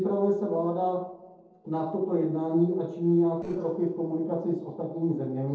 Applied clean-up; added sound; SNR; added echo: neural separator model SepFormer DNS4.